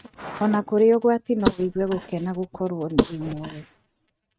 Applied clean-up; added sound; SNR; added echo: neural mask model RNNoise.